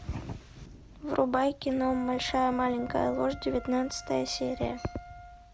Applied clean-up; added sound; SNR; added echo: none; Wind instrument, woodwind instrument; 18 dB; none.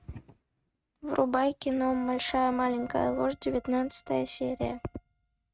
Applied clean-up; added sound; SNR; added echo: neural mask model RNNoise.